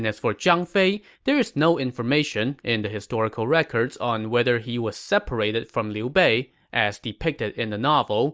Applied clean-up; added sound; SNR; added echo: none; none; none; none.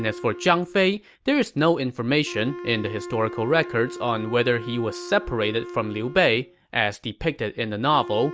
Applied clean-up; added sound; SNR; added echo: none; Wind instrument, woodwind instrument; 14 dB; none.